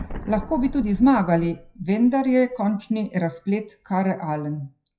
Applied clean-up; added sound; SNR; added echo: classical method WPE with log-MMSE.